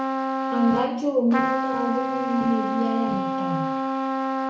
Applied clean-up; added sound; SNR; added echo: none; Trumpet; 0 dB; reverberation time 0.6 s.